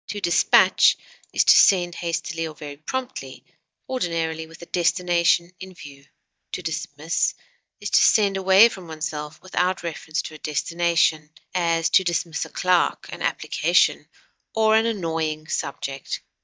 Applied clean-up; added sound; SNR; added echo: neural mask model DeepFilterNet 3.